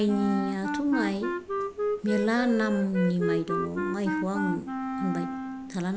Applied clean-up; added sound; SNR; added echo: none; Wind instrument, woodwind instrument; 3 dB; none.